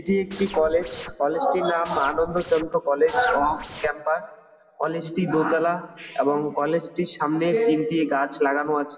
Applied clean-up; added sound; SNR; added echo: none; Scratching (performance technique); 15 dB; reverberation time 1.3 s.